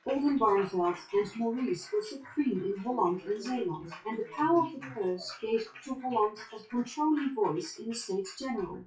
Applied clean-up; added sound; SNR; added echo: classical method WPE with log-MMSE.